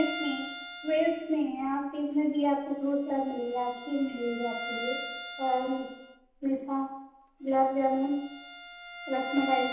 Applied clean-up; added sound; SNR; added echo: none; Bowed string instrument; 11 dB; reverberation time 0.9 s.